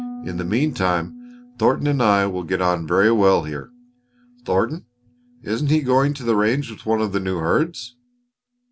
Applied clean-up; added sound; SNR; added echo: none; Harp; 19 dB; none.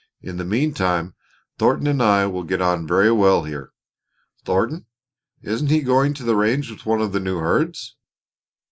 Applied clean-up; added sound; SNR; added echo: neural mask model Resemble Enhance denoiser.